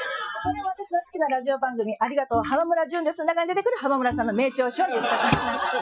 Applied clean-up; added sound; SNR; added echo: classical method Wiener filter.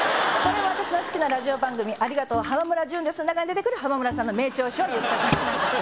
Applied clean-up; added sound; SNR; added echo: none; Bowed string instrument; 16 dB; none.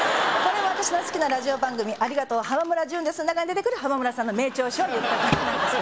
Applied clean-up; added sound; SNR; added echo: none; none; none; none.